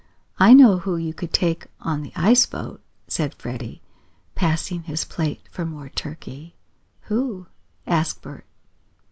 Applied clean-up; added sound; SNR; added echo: none; none; none; none.